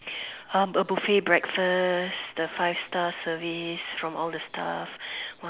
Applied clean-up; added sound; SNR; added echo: none; none; none; none.